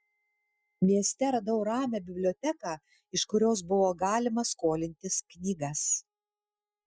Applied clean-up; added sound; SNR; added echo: classical method Wiener filter.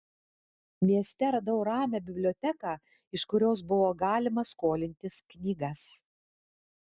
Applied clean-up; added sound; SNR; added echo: none; none; none; none.